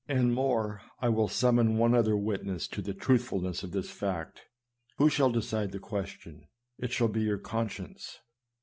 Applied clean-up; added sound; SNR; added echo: none; none; none; none.